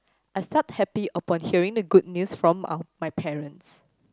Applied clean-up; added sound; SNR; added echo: none; none; none; none.